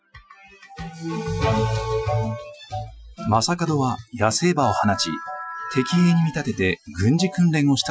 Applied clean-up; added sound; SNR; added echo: classical method Wiener filter.